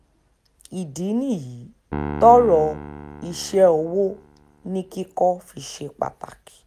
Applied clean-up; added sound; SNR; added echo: none; Piano; 15 dB; none.